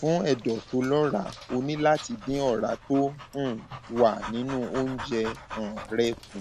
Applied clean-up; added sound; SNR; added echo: none; Dog; 15 dB; none.